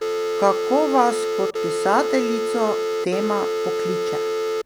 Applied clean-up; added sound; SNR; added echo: none; Telephone; -1 dB; none.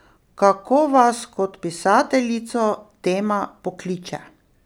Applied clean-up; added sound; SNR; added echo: none; none; none; none.